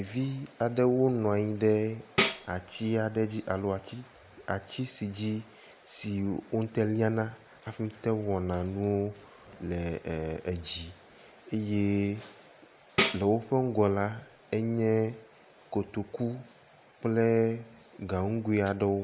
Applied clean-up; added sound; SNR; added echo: none; Tambourine; 4 dB; none.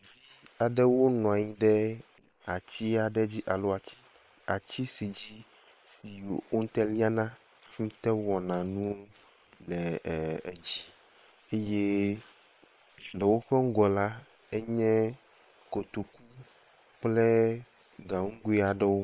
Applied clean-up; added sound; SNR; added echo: neural separator model SepFormer WHAM!.